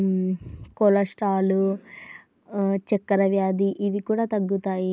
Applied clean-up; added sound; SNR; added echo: none; none; none; none.